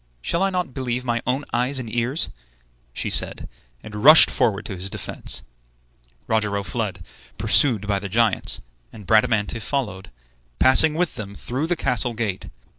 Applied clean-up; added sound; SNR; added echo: none; none; none; none.